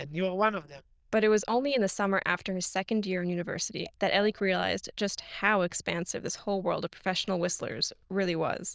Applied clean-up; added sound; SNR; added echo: neural diffusion model UNIVERSE++.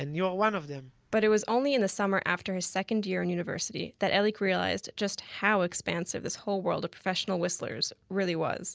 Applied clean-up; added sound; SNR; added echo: none; none; none; none.